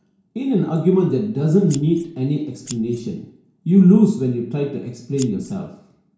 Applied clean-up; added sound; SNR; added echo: none; Scissors; 20 dB; reverberation time 0.6 s.